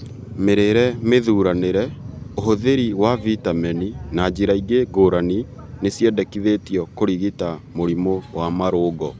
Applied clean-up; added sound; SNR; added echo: none; none; none; none.